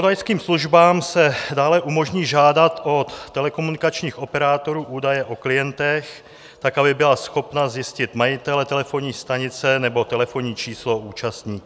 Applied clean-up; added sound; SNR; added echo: none; none; none; none.